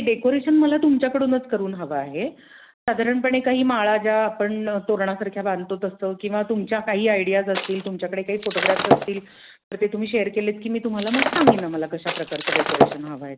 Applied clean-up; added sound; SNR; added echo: none; Shatter + Shatter; 0 dB; none.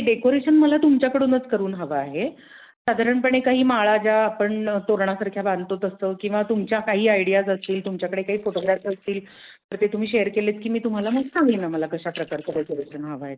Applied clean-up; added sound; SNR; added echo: neural mask model Resemble Enhance denoiser.